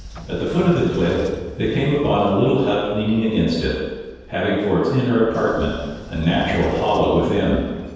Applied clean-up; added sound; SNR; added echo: none; Sliding door / Train; 16 dB; reverberation time 1.2 s.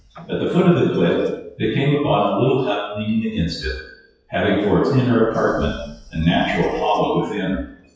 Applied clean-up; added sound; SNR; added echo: classical method WPE with log-MMSE.